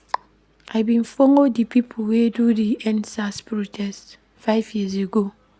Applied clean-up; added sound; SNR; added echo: none; none; none; none.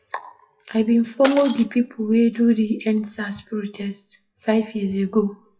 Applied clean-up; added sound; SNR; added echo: classical method WPE with log-MMSE.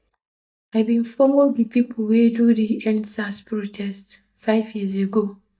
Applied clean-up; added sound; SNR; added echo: neural mask model DeepFilterNet 3.